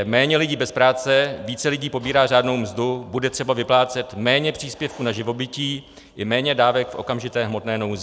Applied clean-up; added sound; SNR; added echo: none; none; none; none.